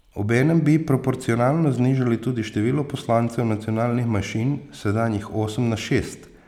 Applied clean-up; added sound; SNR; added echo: none; none; none; none.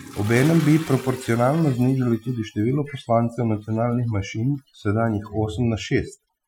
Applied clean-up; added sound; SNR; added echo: classical method Wiener filter.